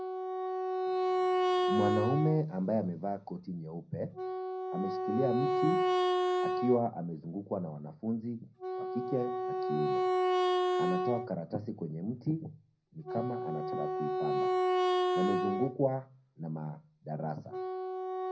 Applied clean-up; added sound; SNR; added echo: none; Wind instrument, woodwind instrument; -3 dB; reverberation time 0.4 s.